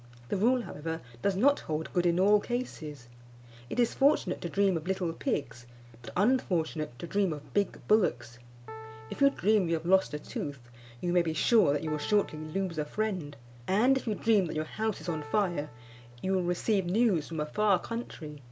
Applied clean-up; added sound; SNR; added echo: none; Piano; 20 dB; none.